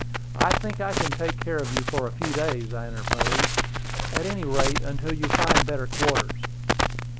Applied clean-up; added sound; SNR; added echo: none; Crackle; -5 dB; none.